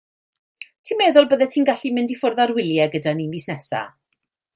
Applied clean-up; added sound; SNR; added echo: none; none; none; none.